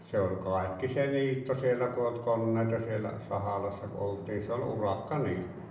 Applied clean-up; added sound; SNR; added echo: none; Drum; 19 dB; reverberation time 0.8 s.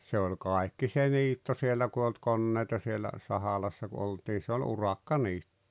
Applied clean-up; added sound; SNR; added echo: none; none; none; none.